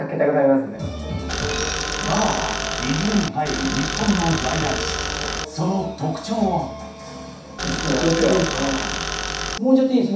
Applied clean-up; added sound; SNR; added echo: none; Tools; 3 dB; reverberation time 0.7 s.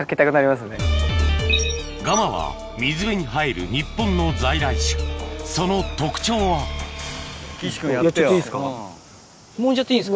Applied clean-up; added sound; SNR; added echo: none; none; none; none.